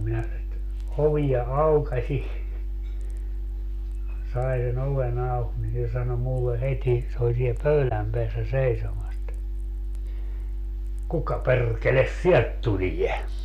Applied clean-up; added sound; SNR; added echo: none; none; none; none.